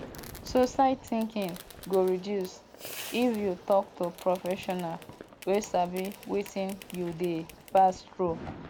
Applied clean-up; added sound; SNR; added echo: none; Fireworks; 16 dB; none.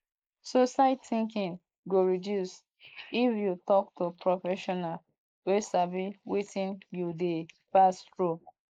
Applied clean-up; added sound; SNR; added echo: neural mask model Resemble Enhance denoiser.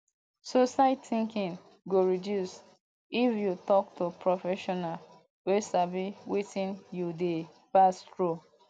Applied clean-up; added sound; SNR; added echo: none; none; none; none.